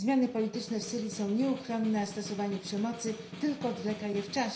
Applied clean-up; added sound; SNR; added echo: none; Snare drum; 14 dB; reverberation time 0.5 s.